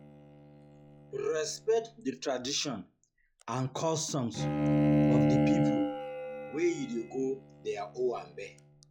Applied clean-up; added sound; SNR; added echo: classical method log-MMSE.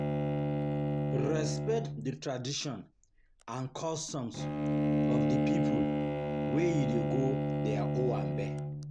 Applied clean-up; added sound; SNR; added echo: none; Bowed string instrument; -4 dB; none.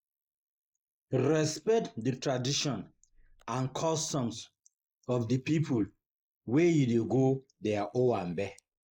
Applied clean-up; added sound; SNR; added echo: neural mask model Resemble Enhance denoiser.